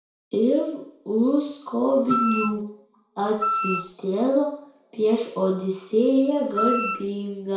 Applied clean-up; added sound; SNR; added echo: none; Wind instrument, woodwind instrument; 3 dB; reverberation time 0.6 s.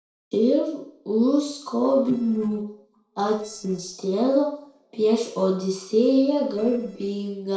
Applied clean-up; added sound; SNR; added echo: neural separator model SepFormer DNS4.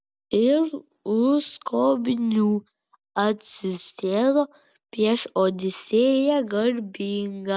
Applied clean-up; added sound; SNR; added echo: none; none; none; none.